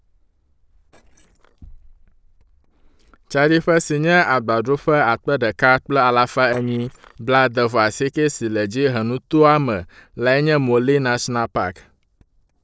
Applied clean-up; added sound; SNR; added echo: neural separator model SepFormer DNS4.